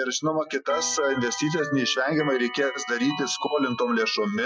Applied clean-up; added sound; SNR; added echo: classical method Wiener filter.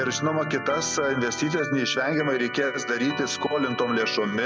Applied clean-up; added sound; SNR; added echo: none; Organ; 8 dB; none.